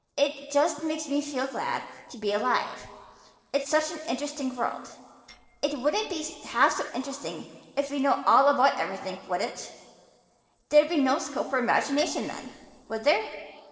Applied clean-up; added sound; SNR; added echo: neural separator model SepFormer DNS4.